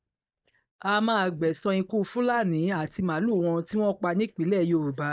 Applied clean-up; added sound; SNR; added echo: neural mask model DeepFilterNet 3.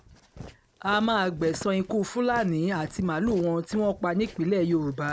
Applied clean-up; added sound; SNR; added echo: none; Walk, footsteps; 19 dB; none.